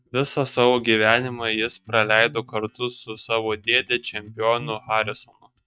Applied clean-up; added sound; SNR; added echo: neural mask model DeepFilterNet 3.